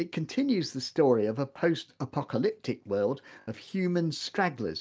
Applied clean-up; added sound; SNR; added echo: none; none; none; none.